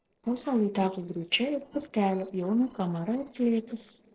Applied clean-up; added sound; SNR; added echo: neural separator model SepFormer DNS4.